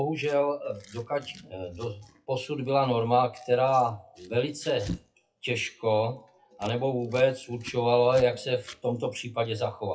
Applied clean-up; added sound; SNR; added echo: classical method WPE with log-MMSE.